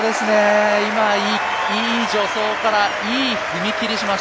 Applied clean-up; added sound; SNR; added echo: none; none; none; none.